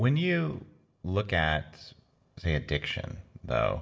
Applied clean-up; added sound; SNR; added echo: none; none; none; reverberation time 0.6 s.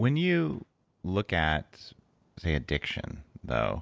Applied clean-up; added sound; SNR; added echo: none; none; none; none.